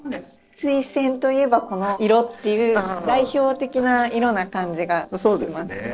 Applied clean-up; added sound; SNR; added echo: neural separator model SepFormer DNS4.